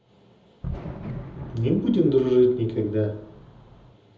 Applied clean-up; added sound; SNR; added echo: none; Fireworks; 13 dB; reverberation time 0.7 s.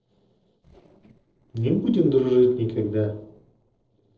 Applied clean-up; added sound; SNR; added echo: neural separator model SepFormer DNS4.